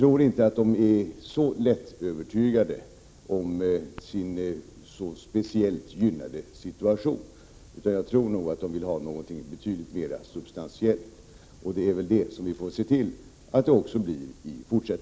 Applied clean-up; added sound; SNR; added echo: none; none; none; none.